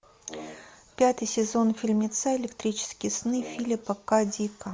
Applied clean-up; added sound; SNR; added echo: none; Brass instrument; 18 dB; none.